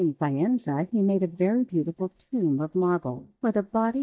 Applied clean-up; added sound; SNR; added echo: neural mask model DeepFilterNet 3.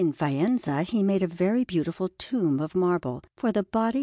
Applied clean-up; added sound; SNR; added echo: none; none; none; none.